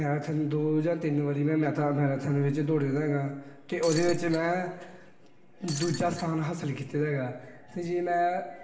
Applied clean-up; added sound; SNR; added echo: none; Shatter; 12 dB; reverberation time 1.0 s.